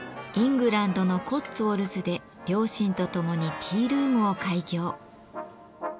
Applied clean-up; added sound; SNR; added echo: none; none; none; none.